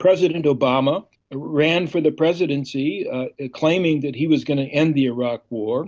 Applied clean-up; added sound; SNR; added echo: none; none; none; none.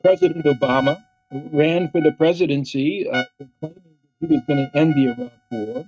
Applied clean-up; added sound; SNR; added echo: neural mask model RNNoise.